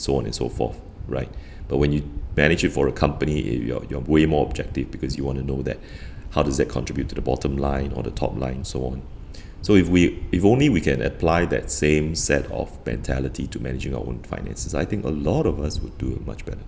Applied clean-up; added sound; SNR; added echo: none; none; none; none.